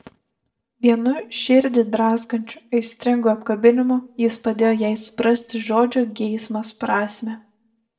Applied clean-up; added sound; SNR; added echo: neural separator model SepFormer DNS4.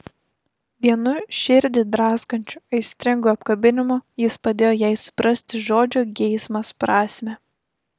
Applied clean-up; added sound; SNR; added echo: none; none; none; none.